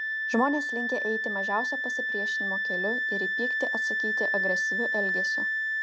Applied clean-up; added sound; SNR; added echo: none; Wind instrument, woodwind instrument; -4 dB; none.